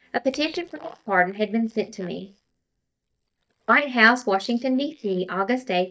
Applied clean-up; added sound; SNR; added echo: neural mask model DeepFilterNet 3.